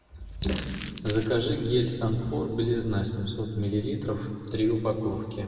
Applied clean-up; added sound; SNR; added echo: none; Crumpling, crinkling; 13 dB; reverberation time 2.1 s.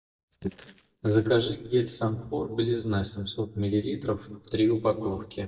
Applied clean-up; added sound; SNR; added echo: neural mask model DeepFilterNet 3.